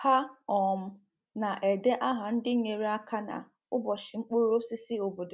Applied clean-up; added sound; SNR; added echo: none; none; none; none.